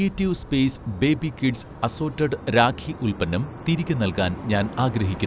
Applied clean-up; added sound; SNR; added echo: none; Chirp, tweet; 14 dB; none.